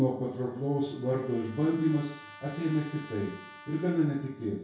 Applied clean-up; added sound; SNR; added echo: none; Trumpet; 20 dB; reverberation time 0.6 s.